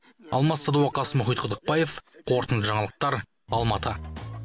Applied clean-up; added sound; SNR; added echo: none; none; none; none.